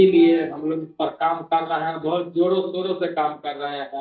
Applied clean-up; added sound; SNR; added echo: neural mask model DeepFilterNet 3.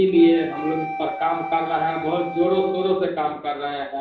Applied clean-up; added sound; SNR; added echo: none; Wind instrument, woodwind instrument; 11 dB; reverberation time 0.5 s.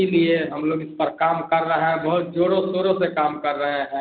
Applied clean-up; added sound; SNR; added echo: none; none; none; none.